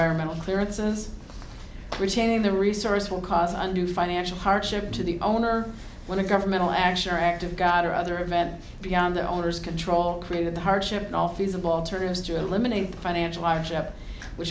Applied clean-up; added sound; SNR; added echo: none; none; none; none.